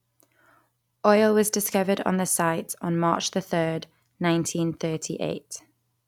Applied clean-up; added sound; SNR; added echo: none; none; none; none.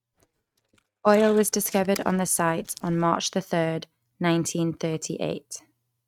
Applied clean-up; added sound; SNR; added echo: neural mask model RNNoise.